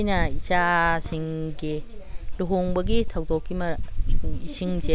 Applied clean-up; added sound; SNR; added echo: none; none; none; none.